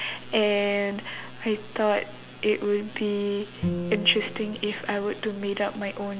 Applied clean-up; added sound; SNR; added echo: none; Bowed string instrument; 8 dB; none.